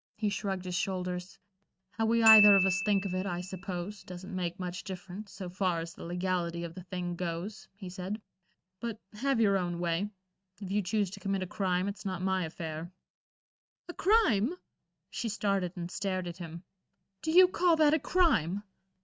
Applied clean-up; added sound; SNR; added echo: neural mask model RNNoise.